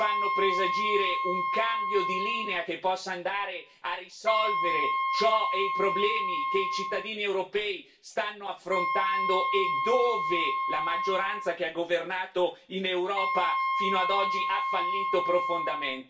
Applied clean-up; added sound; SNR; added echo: none; Wind instrument, woodwind instrument; 0 dB; reverberation time 0.2 s.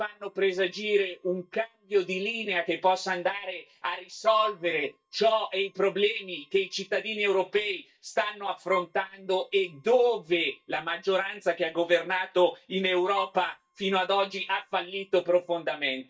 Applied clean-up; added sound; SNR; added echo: neural mask model DeepFilterNet 3.